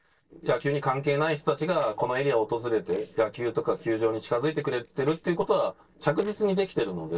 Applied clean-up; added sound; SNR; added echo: neural separator model SepFormer DNS4.